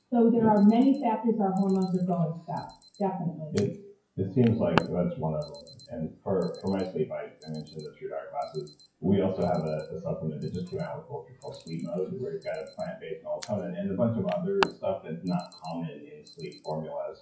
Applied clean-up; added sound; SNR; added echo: classical method WPE with log-MMSE.